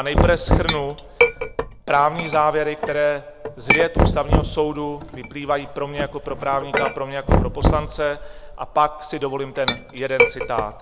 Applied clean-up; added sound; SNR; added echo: none; Chink, clink + Knock; -1 dB; none.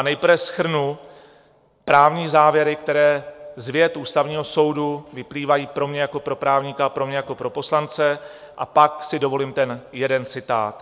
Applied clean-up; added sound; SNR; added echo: none; none; none; none.